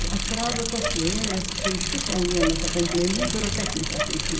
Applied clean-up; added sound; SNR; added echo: none; Bicycle; -1 dB; reverberation time 1.5 s.